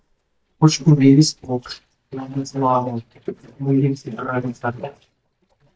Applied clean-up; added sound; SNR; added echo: neural mask model DeepFilterNet 3.